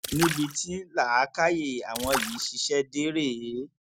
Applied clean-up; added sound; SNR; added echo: none; Splash, splatter; 9 dB; none.